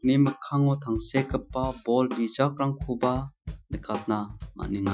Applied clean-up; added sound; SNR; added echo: classical method Wiener filter.